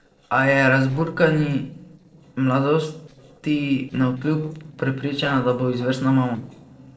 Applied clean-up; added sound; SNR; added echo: neural separator model SepFormer DNS4.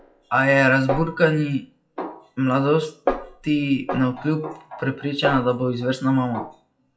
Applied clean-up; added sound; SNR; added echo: classical method WPE with log-MMSE.